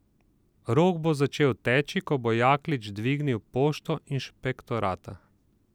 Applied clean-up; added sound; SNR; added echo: none; none; none; none.